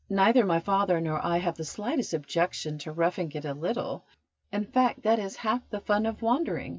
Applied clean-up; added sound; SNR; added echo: none; none; none; none.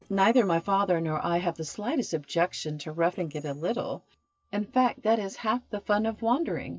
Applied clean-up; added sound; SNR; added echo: neural separator model SepFormer DNS4.